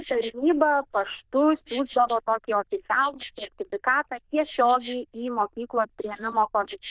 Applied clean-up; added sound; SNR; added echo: neural diffusion model UNIVERSE++.